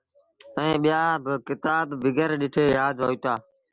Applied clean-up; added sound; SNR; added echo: none; none; none; none.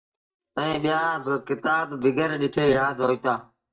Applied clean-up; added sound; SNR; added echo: neural mask model DeepFilterNet 3.